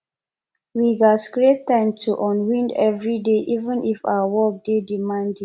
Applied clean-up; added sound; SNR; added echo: none; none; none; none.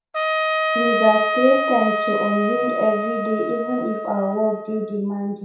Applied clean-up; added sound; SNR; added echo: none; Trumpet; 2 dB; reverberation time 0.6 s.